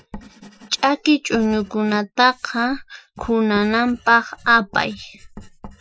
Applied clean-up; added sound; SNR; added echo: classical method Wiener filter.